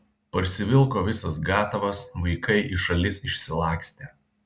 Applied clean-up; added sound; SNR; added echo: none; none; none; none.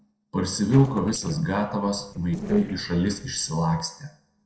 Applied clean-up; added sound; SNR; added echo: neural separator model SepFormer DNS4.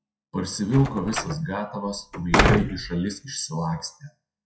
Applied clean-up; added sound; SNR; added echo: classical method WPE with log-MMSE.